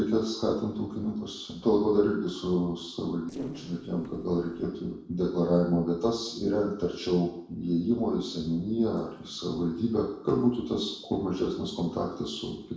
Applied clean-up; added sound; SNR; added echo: neural separator model SepFormer DNS4.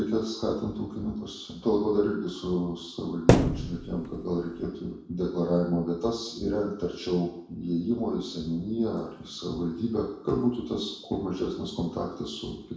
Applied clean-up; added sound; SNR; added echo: none; Thump, thud; -4 dB; reverberation time 0.7 s.